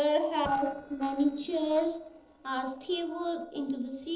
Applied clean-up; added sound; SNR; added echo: neural separator model SepFormer DNS4.